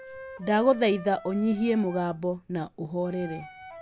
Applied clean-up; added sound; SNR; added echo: none; Wind instrument, woodwind instrument; 18 dB; none.